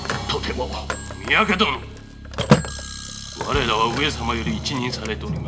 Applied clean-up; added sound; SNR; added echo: none; Telephone; 4 dB; reverberation time 0.8 s.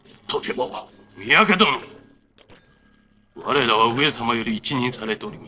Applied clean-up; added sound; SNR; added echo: neural separator model SepFormer DNS4.